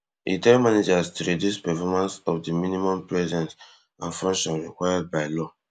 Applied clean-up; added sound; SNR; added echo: none; none; none; none.